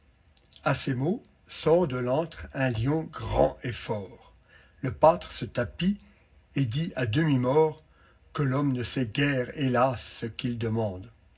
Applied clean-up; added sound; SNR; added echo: none; none; none; reverberation time 0.4 s.